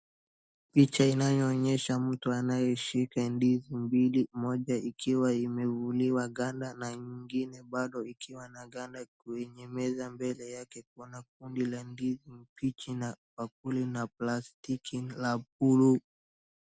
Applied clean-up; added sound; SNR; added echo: none; none; none; none.